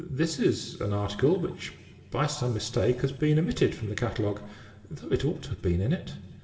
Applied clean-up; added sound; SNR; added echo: none; none; none; reverberation time 1.9 s.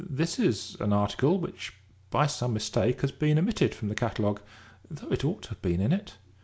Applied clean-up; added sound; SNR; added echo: none; none; none; none.